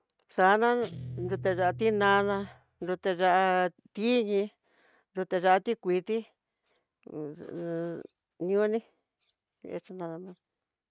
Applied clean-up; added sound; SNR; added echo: neural mask model RNNoise.